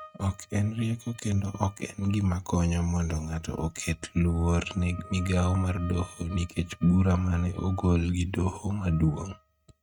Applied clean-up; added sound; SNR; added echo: neural mask model RNNoise.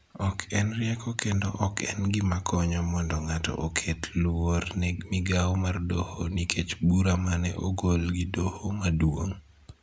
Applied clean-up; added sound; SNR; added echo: none; none; none; none.